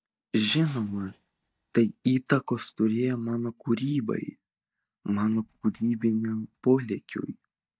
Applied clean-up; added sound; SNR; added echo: neural mask model DeepFilterNet 3.